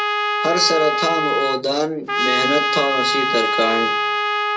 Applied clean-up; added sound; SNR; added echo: none; Trumpet; -2 dB; reverberation time 0.2 s.